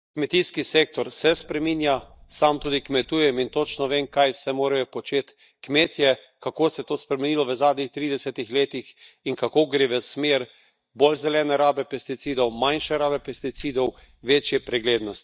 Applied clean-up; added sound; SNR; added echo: neural mask model DeepFilterNet 3.